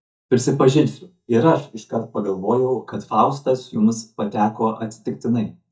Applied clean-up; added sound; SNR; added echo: neural mask model DeepFilterNet 3.